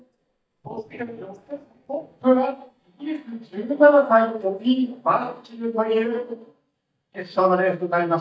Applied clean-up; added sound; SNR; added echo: neural mask model DeepFilterNet 3.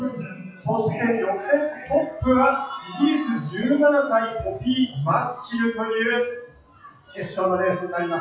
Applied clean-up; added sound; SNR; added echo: classical method WPE with log-MMSE.